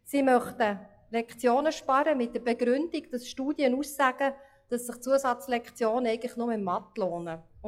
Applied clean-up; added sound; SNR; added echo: classical method log-MMSE.